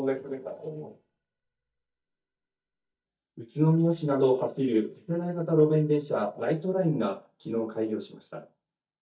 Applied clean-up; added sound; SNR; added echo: neural mask model DeepFilterNet 3.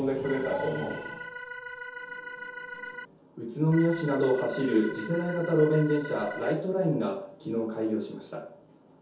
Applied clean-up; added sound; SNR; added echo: none; Organ; 11 dB; reverberation time 0.6 s.